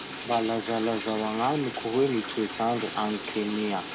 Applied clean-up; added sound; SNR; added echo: none; Bathtub (filling or washing); 9 dB; none.